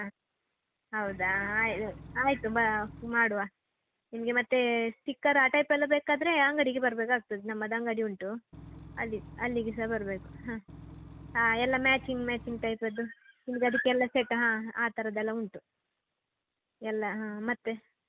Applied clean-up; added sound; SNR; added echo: none; Engine / Truck / Car; 16 dB; none.